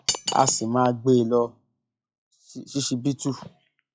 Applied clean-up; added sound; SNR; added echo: classical method log-MMSE.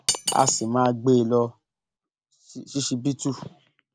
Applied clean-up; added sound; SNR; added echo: none; Cutlery, silverware; 7 dB; none.